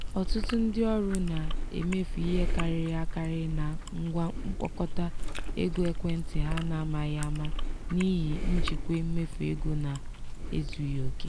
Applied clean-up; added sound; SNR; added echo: none; Chewing, mastication; -1 dB; none.